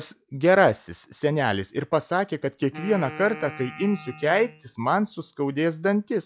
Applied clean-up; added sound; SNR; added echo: classical method log-MMSE.